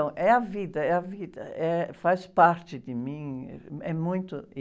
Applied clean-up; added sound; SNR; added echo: none; none; none; none.